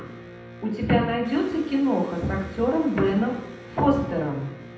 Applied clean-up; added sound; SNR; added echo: none; Electric guitar; 17 dB; reverberation time 0.8 s.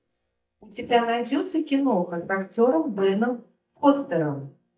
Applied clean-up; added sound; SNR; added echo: neural mask model DeepFilterNet 3.